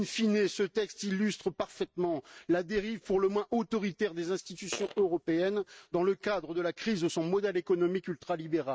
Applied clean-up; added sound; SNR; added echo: neural mask model RNNoise.